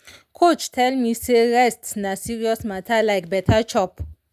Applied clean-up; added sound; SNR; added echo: none; none; none; none.